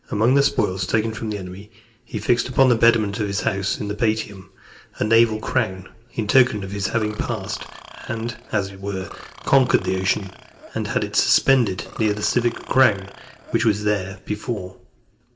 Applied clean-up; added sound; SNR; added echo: none; Burping, eructation; 19 dB; reverberation time 0.7 s.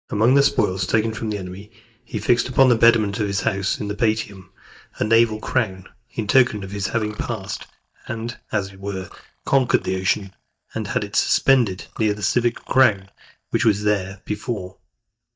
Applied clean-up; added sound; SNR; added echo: neural mask model DeepFilterNet 3.